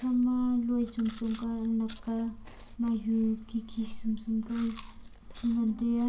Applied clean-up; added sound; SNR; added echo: none; Chewing, mastication; 13 dB; reverberation time 0.5 s.